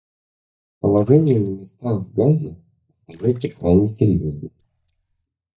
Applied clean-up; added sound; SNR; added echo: neural mask model DeepFilterNet 3.